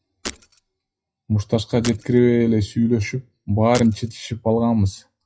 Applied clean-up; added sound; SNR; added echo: classical method WPE with log-MMSE.